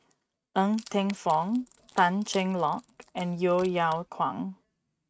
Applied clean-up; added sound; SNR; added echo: neural mask model RNNoise.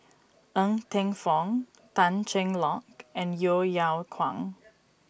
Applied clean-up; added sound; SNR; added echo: none; none; none; none.